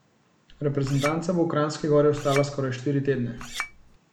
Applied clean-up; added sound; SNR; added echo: none; Chink, clink; 13 dB; none.